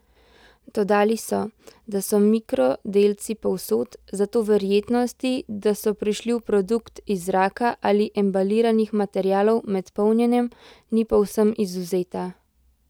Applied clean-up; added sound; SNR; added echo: none; none; none; none.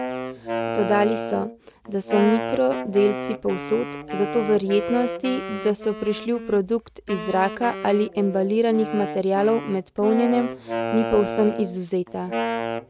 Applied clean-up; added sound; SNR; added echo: none; Wind instrument, woodwind instrument; 7 dB; none.